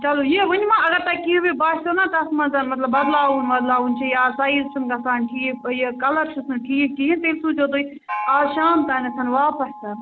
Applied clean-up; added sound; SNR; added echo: none; Gong; 14 dB; none.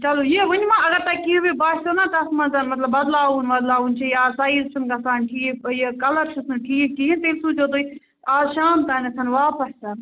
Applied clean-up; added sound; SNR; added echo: none; none; none; none.